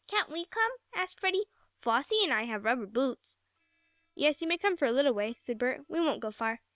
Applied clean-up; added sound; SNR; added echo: neural separator model SepFormer WHAM!.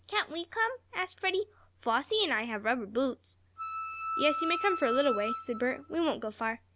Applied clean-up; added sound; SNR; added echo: none; Wind instrument, woodwind instrument; 3 dB; none.